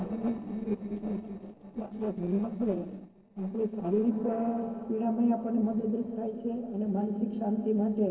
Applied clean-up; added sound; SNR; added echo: neural separator model SepFormer DNS4.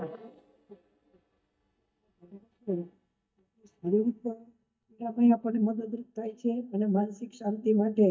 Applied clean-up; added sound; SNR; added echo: neural mask model DeepFilterNet 3.